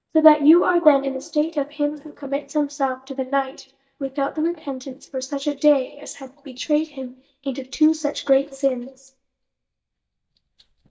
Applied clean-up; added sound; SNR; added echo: neural mask model DeepFilterNet 3.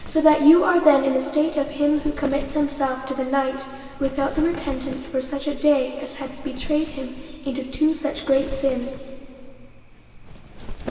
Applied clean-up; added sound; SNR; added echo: none; Wind; 13 dB; reverberation time 2.5 s.